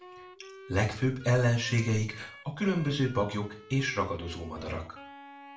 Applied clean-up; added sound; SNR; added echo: none; Wind instrument, woodwind instrument; 19 dB; reverberation time 0.4 s.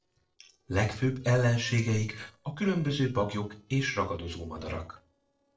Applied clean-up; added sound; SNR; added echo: neural separator model SepFormer DNS4.